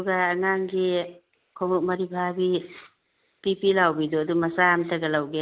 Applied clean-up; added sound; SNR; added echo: none; none; none; none.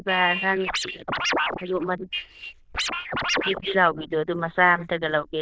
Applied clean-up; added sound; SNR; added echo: neural diffusion model UNIVERSE++.